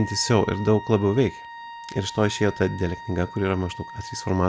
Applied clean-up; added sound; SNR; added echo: none; Wind instrument, woodwind instrument; 14 dB; none.